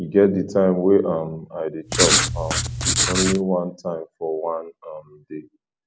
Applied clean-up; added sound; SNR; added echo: none; Writing; -2 dB; none.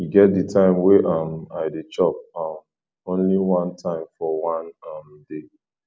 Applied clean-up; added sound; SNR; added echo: none; none; none; none.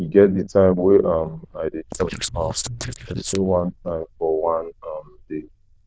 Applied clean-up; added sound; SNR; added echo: neural diffusion model UNIVERSE++.